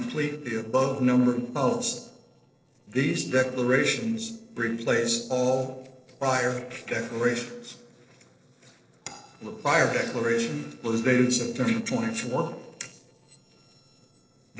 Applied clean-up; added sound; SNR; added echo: neural separator model SepFormer DNS4.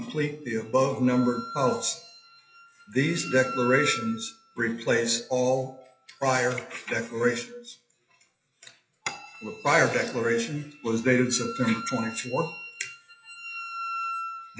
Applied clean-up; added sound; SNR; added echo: classical method WPE with log-MMSE.